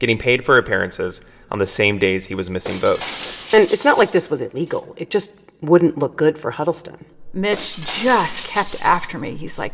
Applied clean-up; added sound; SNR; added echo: none; Shatter; 15 dB; reverberation time 1.0 s.